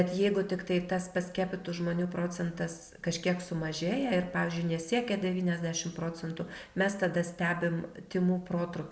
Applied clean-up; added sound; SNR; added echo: none; none; none; none.